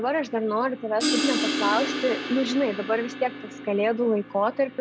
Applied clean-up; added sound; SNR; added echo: none; Crash cymbal; 5 dB; none.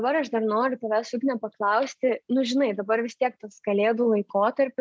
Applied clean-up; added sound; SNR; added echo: none; none; none; none.